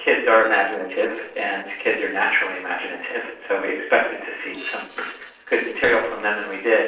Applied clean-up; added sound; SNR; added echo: neural separator model SepFormer DNS4.